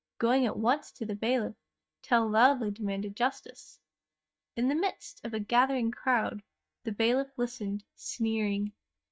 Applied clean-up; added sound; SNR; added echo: neural mask model DeepFilterNet 3.